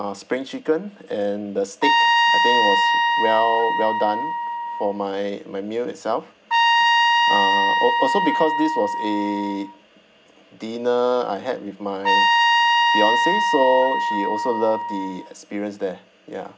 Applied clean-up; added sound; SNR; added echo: none; Trumpet; -5 dB; none.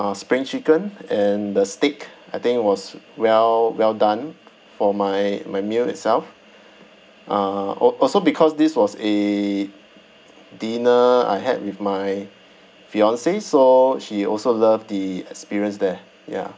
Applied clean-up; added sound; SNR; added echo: none; none; none; none.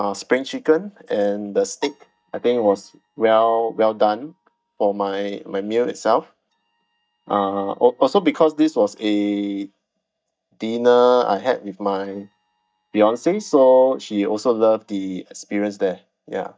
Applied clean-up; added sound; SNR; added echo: neural mask model DeepFilterNet 3.